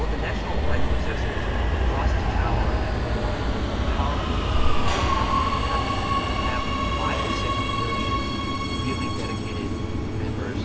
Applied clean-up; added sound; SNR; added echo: none; Subway, metro, underground; -5 dB; reverberation time 0.2 s.